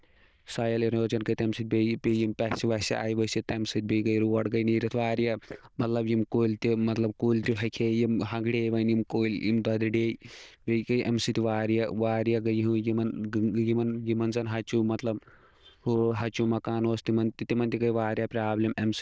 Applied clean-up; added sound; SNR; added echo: neural diffusion model UNIVERSE++.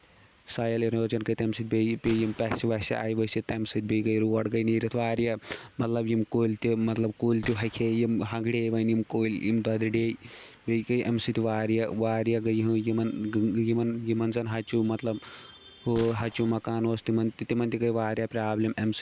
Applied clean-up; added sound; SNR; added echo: none; Gunshot, gunfire; 19 dB; none.